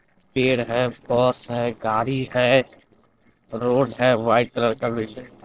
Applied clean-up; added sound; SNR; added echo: neural separator model SepFormer DNS4.